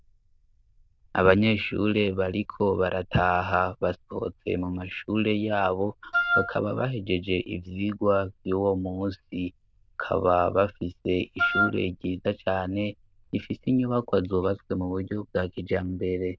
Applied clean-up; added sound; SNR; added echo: neural diffusion model UNIVERSE++.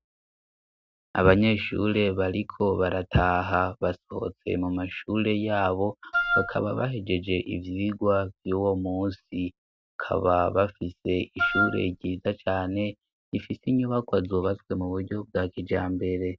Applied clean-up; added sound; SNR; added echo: none; Wind instrument, woodwind instrument; 0 dB; none.